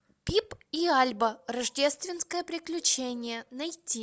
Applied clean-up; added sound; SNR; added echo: none; none; none; none.